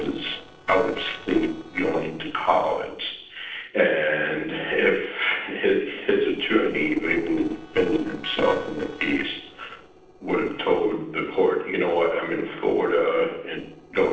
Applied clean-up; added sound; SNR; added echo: neural separator model SepFormer DNS4.